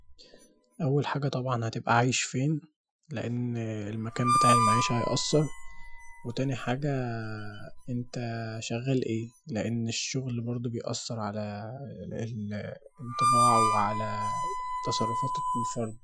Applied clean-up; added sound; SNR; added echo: classical method Wiener filter.